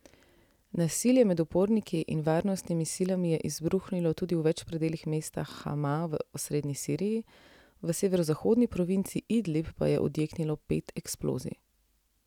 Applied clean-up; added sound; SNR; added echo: none; none; none; none.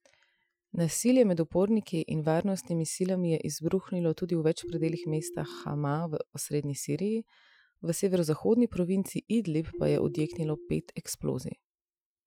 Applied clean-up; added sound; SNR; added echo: classical method Wiener filter.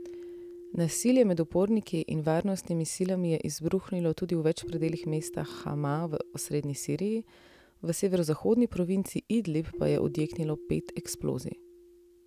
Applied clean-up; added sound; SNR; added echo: none; Keyboard (musical); 17 dB; none.